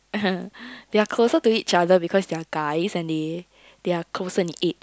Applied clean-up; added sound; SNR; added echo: none; none; none; none.